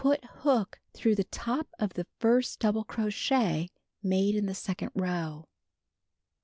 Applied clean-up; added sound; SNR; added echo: none; none; none; none.